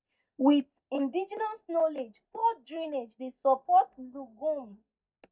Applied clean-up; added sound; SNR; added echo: neural mask model DeepFilterNet 3.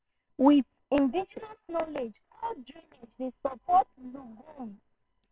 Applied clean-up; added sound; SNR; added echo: neural separator model SepFormer WHAMR!.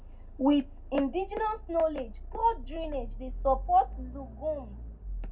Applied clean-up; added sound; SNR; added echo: none; Accelerating, revving, vroom; 9 dB; reverberation time 0.3 s.